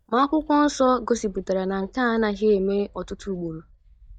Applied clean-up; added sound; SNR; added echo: neural mask model DeepFilterNet 3.